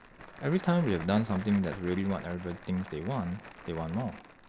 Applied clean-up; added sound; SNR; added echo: none; Crumpling, crinkling; 15 dB; none.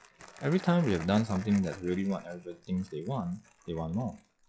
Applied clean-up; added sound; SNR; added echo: classical method log-MMSE.